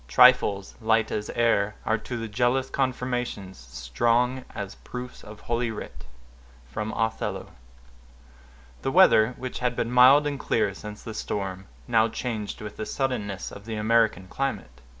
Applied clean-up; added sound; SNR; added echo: none; none; none; none.